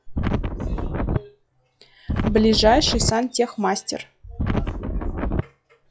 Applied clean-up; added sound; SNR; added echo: classical method log-MMSE.